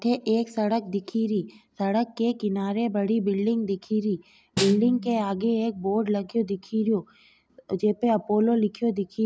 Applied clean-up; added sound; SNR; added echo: none; Snare drum; 8 dB; none.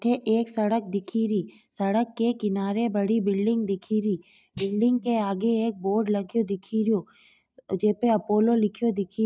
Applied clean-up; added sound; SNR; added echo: neural mask model DeepFilterNet 3.